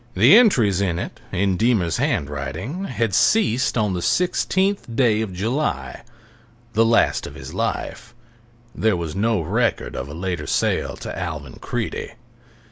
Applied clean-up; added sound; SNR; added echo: none; none; none; none.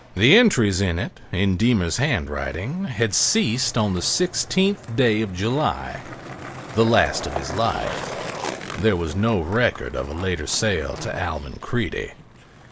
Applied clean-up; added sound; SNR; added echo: none; Skateboard; 14 dB; none.